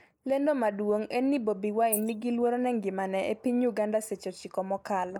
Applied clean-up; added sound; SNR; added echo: neural mask model Resemble Enhance denoiser.